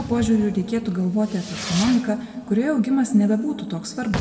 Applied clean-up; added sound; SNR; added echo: none; Fireworks; 12 dB; reverberation time 1.6 s.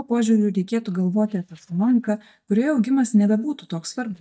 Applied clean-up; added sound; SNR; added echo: neural mask model DeepFilterNet 3.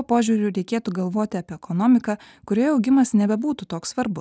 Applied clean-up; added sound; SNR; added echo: none; none; none; none.